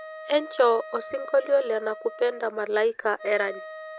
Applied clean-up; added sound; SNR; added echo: none; Wind instrument, woodwind instrument; 15 dB; none.